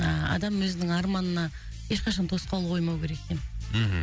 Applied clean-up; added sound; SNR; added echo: none; none; none; none.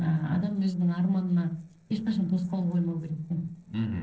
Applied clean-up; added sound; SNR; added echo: neural separator model SepFormer DNS4.